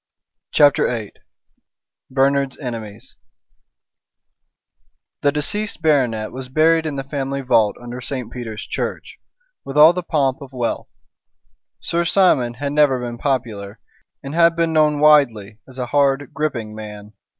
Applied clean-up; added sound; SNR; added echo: none; none; none; none.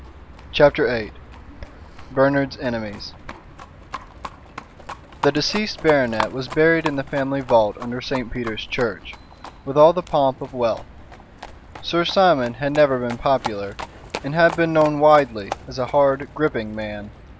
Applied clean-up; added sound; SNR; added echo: none; Livestock, farm animals, working animals; 14 dB; none.